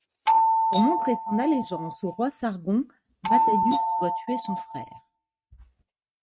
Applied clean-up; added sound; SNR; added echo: neural mask model RNNoise.